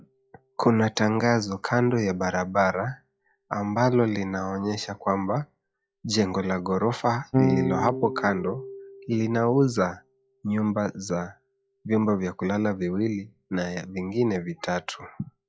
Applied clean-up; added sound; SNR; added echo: classical method log-MMSE.